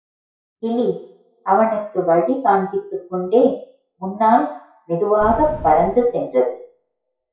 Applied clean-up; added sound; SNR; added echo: classical method WPE with log-MMSE.